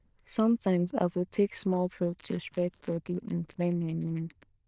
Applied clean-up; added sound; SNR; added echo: neural diffusion model UNIVERSE++.